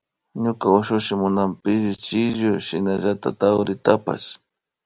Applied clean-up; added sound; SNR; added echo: none; none; none; none.